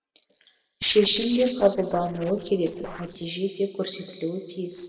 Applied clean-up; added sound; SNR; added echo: neural separator model SepFormer DNS4.